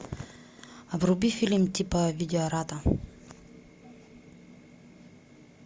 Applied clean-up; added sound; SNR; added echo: none; none; none; none.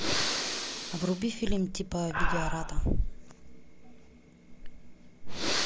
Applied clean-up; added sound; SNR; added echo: none; Breathing; -5 dB; none.